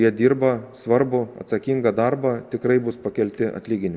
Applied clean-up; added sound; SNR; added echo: none; none; none; none.